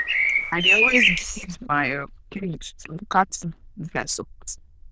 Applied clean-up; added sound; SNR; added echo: neural diffusion model UNIVERSE++.